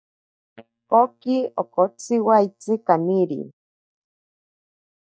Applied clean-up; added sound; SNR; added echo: neural mask model DeepFilterNet 3.